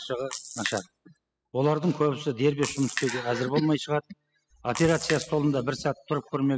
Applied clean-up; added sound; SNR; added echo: classical method spectral subtraction.